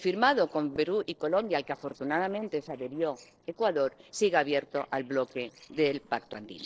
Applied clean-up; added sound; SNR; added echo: neural separator model SepFormer DNS4.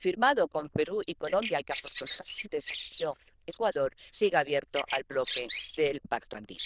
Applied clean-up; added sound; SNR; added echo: neural diffusion model UNIVERSE++.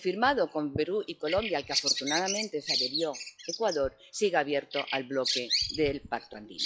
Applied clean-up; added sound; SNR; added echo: classical method log-MMSE.